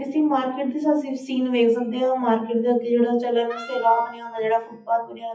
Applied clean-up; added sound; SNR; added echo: classical method WPE with log-MMSE.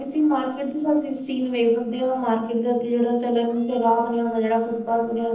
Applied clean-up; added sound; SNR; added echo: neural separator model SepFormer DNS4.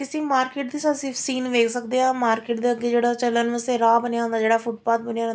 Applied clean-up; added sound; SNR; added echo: none; none; none; none.